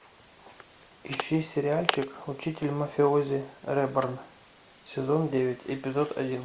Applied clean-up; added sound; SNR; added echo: none; none; none; none.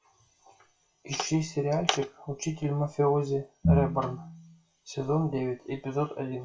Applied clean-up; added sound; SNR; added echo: classical method WPE with log-MMSE.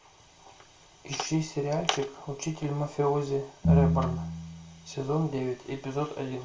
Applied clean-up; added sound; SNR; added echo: none; Piano; -3 dB; reverberation time 0.2 s.